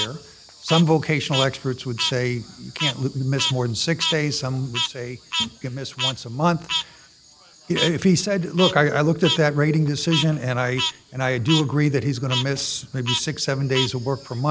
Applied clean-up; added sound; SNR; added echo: none; Frog; 8 dB; none.